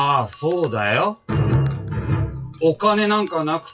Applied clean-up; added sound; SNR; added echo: classical method WPE with log-MMSE.